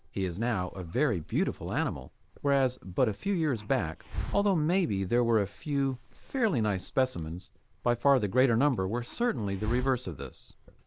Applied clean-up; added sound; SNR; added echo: none; Hiss; 14 dB; none.